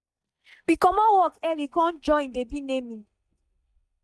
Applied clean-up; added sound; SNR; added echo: neural mask model DeepFilterNet 3.